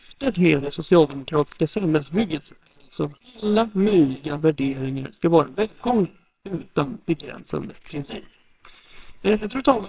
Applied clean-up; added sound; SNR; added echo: neural separator model SepFormer WHAMR!.